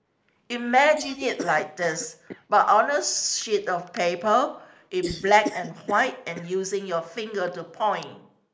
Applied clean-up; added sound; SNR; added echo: neural mask model Resemble Enhance denoiser.